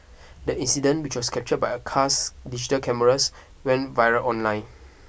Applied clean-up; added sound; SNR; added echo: none; none; none; none.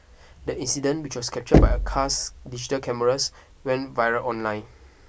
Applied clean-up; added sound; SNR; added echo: none; Knock; -4 dB; none.